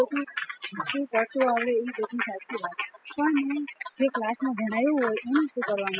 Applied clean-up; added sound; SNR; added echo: classical method spectral subtraction.